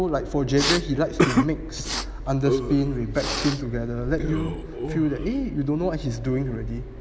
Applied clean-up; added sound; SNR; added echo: none; Respiratory sounds; 5 dB; none.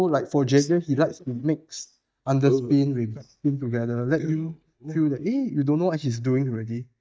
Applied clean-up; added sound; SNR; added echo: neural mask model DeepFilterNet 3.